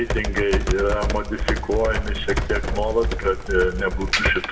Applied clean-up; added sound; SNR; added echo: none; Computer keyboard; 1 dB; reverberation time 0.7 s.